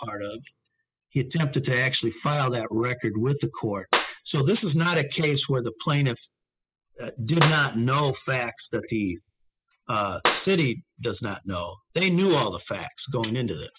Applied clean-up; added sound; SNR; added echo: classical method spectral subtraction.